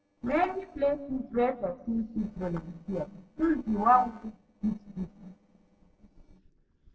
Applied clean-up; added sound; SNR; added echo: neural separator model SepFormer DNS4.